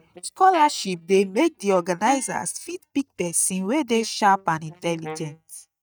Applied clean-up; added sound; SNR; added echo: neural mask model DeepFilterNet 3.